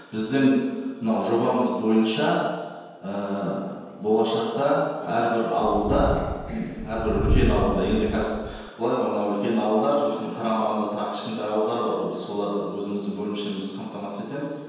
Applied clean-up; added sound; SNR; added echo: none; Wind; 3 dB; reverberation time 1.2 s.